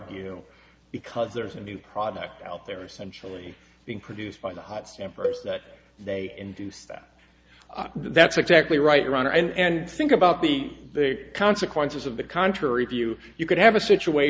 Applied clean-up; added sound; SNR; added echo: none; Cowbell; 10 dB; none.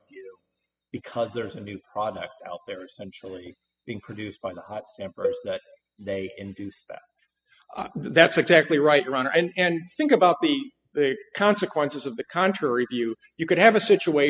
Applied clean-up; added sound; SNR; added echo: classical method spectral subtraction.